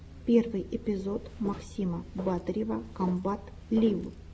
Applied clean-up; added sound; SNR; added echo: none; Walk, footsteps; 16 dB; none.